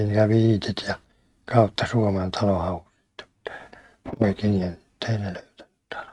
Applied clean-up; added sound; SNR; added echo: neural mask model RNNoise.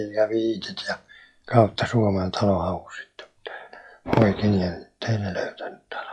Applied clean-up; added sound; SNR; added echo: classical method log-MMSE.